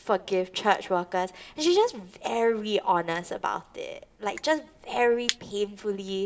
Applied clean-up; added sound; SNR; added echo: none; Crushing; 17 dB; reverberation time 0.2 s.